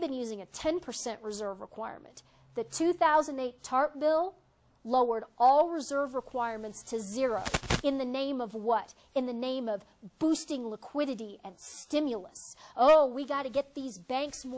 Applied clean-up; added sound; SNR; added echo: none; none; none; none.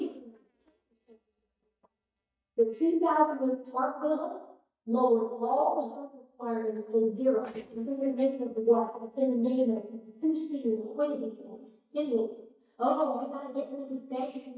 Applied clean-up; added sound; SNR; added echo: neural mask model DeepFilterNet 3.